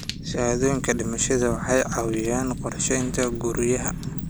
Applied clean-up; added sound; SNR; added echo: none; Fire; 6 dB; none.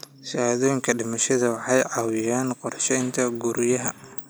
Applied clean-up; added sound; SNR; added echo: none; none; none; none.